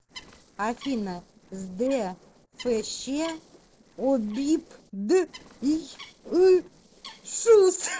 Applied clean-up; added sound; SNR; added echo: neural separator model SepFormer DNS4.